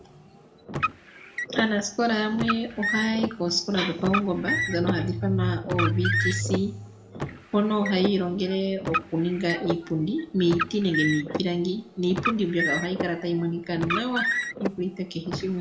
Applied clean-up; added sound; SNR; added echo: none; Car; 6 dB; reverberation time 0.6 s.